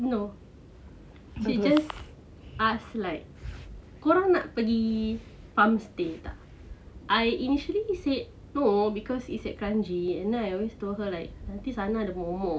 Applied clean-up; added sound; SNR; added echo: none; none; none; none.